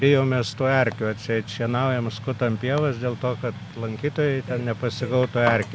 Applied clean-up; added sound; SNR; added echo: none; Domestic sounds, home sounds; 18 dB; none.